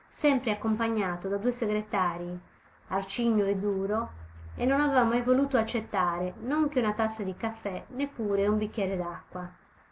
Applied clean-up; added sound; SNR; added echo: none; none; none; none.